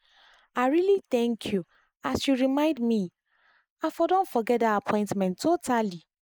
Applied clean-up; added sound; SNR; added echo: neural mask model Resemble Enhance denoiser.